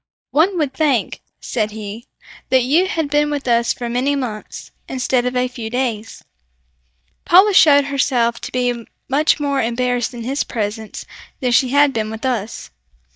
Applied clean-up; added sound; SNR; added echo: neural mask model DeepFilterNet 3.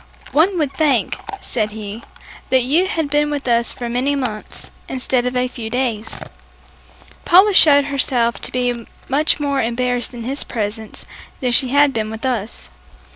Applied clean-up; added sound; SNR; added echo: none; Chewing, mastication / Dog; 20 dB; none.